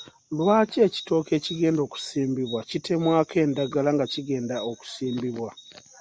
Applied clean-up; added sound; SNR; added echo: none; none; none; none.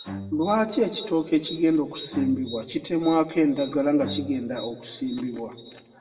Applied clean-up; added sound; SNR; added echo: none; Bowed string instrument; 16 dB; reverberation time 1.2 s.